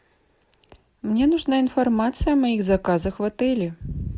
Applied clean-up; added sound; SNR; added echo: none; none; none; none.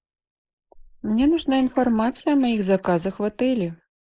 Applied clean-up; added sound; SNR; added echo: neural mask model Resemble Enhance denoiser.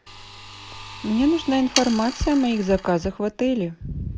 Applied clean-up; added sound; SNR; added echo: none; Sawing; 11 dB; none.